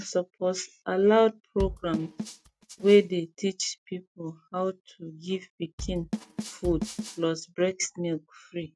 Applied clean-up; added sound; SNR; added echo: neural mask model RNNoise.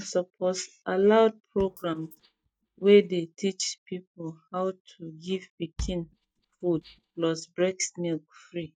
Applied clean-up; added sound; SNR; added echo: neural mask model DeepFilterNet 3.